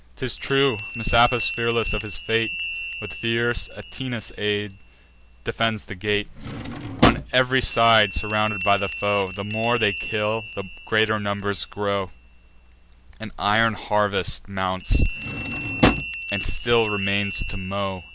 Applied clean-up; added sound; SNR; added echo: none; Bell + Drawer open or close; 3 dB; none.